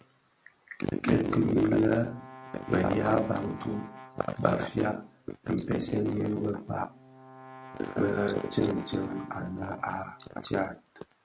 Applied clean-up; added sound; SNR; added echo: none; Brass instrument; 19 dB; none.